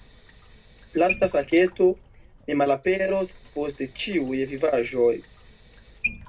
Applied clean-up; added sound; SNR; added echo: none; Sink (filling or washing) / Water tap, faucet; 13 dB; reverberation time 0.2 s.